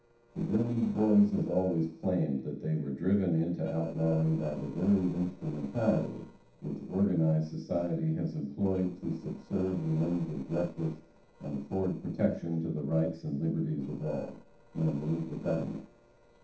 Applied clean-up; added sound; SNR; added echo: neural separator model SepFormer DNS4.